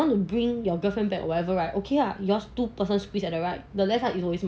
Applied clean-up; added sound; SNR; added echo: none; none; none; none.